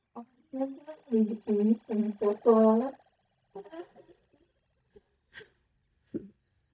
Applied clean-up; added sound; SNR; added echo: neural mask model DeepFilterNet 3.